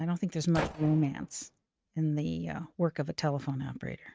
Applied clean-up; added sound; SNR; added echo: neural mask model RNNoise.